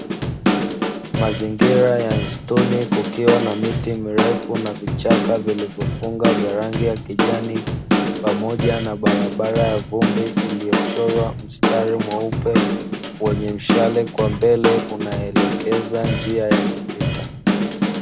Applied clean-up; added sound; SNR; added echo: none; Drum / Drum kit; -1 dB; none.